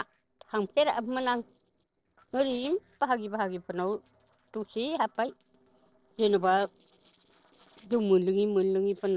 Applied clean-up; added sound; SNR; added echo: neural separator model SepFormer DNS4.